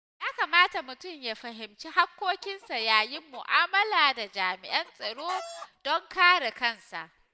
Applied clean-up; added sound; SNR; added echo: none; Chicken, rooster; 19 dB; none.